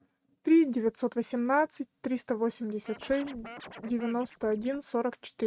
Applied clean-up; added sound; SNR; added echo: neural mask model RNNoise.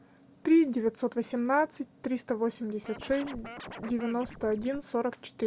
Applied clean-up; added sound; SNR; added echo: none; Scratching (performance technique); 15 dB; none.